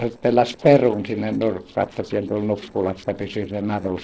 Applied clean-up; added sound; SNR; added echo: neural separator model SepFormer DNS4.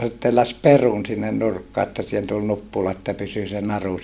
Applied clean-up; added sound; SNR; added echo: none; none; none; none.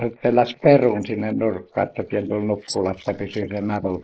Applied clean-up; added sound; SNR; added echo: neural mask model Resemble Enhance denoiser.